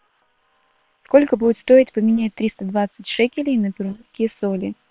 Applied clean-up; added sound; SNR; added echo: neural separator model SepFormer WHAM!.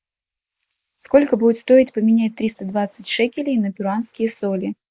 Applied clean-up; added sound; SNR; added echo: neural mask model Resemble Enhance denoiser.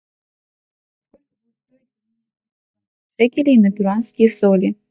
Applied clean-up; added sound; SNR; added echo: neural mask model DeepFilterNet 3.